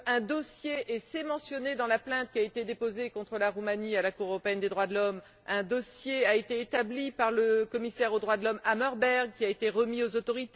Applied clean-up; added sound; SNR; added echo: none; none; none; none.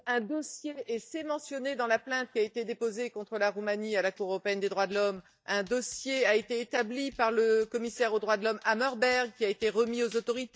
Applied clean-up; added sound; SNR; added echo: neural mask model DeepFilterNet 3.